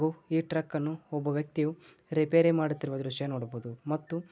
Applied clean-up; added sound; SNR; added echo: none; none; none; none.